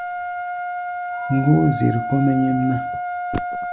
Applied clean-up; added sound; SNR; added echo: none; Trumpet; 5 dB; none.